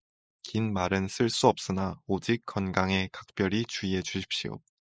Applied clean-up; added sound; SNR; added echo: neural mask model Resemble Enhance denoiser.